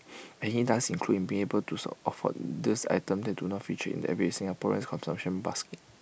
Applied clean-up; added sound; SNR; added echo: none; none; none; none.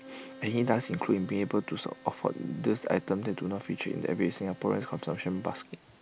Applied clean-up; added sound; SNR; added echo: none; Bowed string instrument; 20 dB; none.